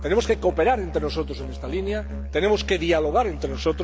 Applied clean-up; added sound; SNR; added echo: none; Musical instrument; 9 dB; none.